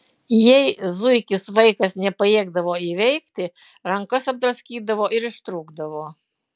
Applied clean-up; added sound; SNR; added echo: none; none; none; none.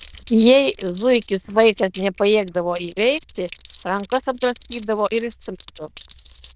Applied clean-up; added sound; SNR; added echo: neural diffusion model UNIVERSE++.